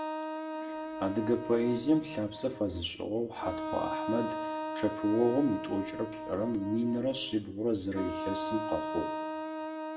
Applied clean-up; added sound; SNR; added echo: none; Wind instrument, woodwind instrument; 5 dB; reverberation time 0.7 s.